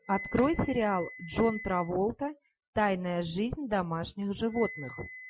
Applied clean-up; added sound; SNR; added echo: classical method Wiener filter.